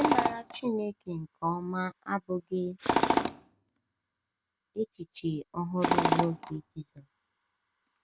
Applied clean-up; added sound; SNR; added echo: none; Tools; -1 dB; none.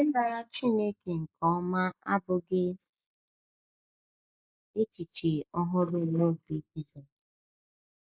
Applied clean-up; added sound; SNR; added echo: neural mask model Resemble Enhance denoiser.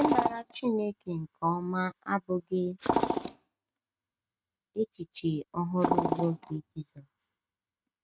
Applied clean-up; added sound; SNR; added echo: neural mask model RNNoise.